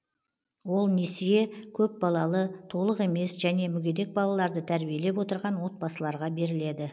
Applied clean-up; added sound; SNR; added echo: none; none; none; none.